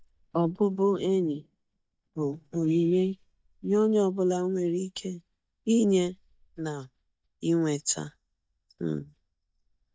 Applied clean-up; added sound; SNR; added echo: neural mask model DeepFilterNet 3.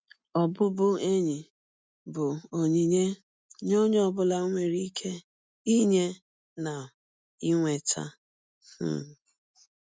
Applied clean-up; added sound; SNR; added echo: none; none; none; none.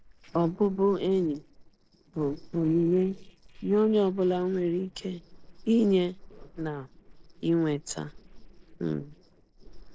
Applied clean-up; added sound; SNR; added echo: neural separator model SepFormer DNS4.